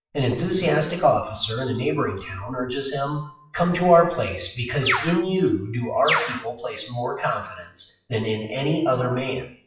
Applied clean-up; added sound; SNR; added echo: classical method WPE with log-MMSE.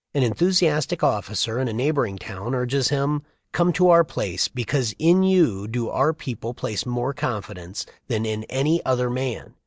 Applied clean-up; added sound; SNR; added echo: none; none; none; none.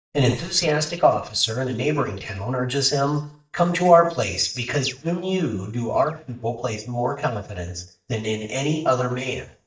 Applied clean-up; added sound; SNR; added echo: neural mask model DeepFilterNet 3.